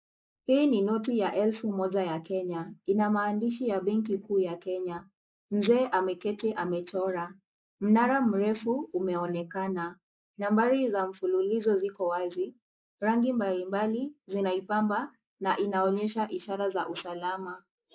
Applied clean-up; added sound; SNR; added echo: neural mask model Resemble Enhance denoiser.